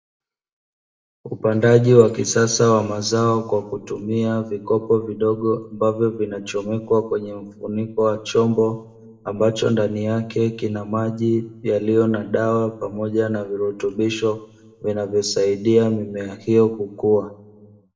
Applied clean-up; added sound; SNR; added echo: none; none; none; reverberation time 0.6 s.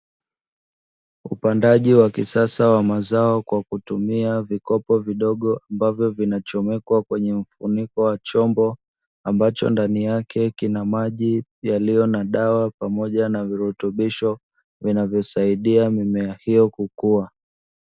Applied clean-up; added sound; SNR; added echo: none; none; none; none.